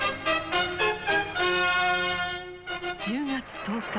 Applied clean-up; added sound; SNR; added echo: none; none; none; none.